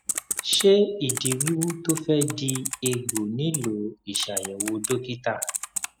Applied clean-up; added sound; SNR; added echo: none; Typing; 7 dB; none.